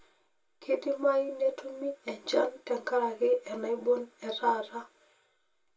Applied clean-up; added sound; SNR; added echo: none; none; none; reverberation time 0.2 s.